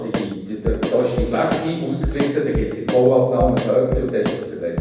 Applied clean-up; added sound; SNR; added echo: none; Drum kit; 6 dB; reverberation time 1.1 s.